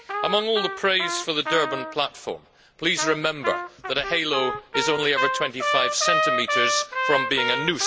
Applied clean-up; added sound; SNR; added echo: none; Trumpet; 2 dB; none.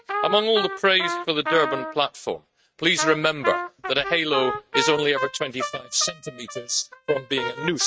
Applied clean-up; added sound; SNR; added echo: neural mask model RNNoise.